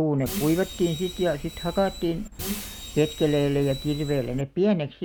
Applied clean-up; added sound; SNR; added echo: none; Bus; 11 dB; none.